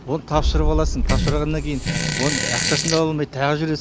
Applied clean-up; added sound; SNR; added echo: none; Boom + Fart; -1 dB; none.